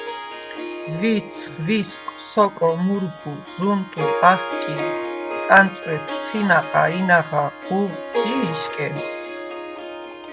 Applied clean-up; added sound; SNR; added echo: none; Harp; 7 dB; none.